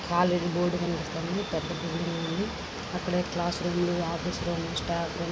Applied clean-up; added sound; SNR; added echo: none; none; none; none.